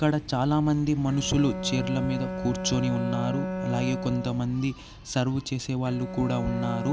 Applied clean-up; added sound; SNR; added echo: none; Bowed string instrument; 8 dB; none.